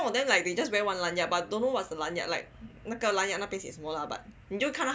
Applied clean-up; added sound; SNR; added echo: none; none; none; none.